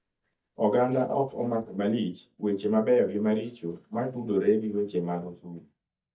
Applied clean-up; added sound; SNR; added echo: neural mask model DeepFilterNet 3.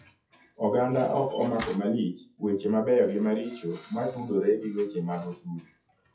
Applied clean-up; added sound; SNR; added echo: classical method WPE with log-MMSE.